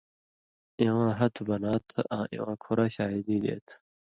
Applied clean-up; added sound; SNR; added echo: none; none; none; none.